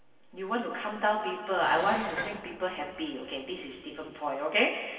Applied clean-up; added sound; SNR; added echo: none; Dishes, pots, and pans; 11 dB; reverberation time 2.3 s.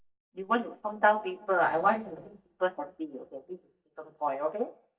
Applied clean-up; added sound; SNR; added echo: neural mask model DeepFilterNet 3.